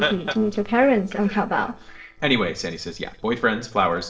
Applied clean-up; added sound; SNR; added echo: neural separator model SepFormer DNS4.